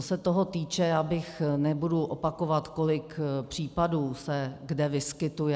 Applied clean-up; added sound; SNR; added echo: none; none; none; none.